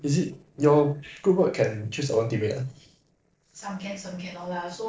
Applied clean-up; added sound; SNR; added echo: neural separator model SepFormer DNS4.